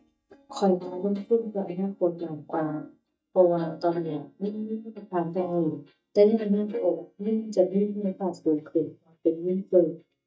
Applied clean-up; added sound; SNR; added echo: neural mask model DeepFilterNet 3.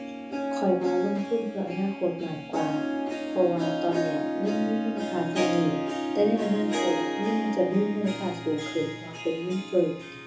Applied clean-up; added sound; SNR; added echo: none; Harp; 3 dB; reverberation time 0.6 s.